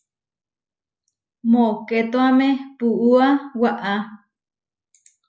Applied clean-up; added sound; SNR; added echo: none; none; none; none.